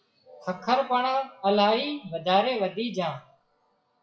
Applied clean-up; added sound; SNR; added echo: classical method WPE with log-MMSE.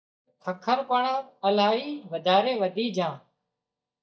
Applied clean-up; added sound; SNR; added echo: neural mask model DeepFilterNet 3.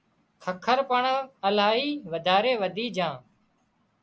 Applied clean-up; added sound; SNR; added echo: none; none; none; none.